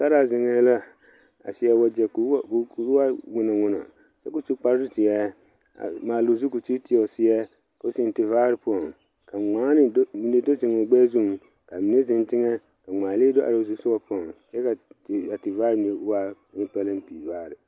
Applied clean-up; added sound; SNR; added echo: none; none; none; none.